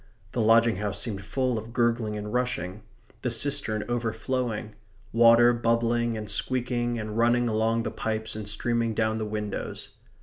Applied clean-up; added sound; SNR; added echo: none; none; none; none.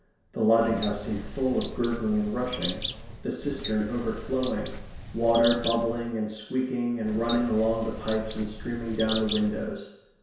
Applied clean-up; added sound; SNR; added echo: none; Bird; 5 dB; reverberation time 0.7 s.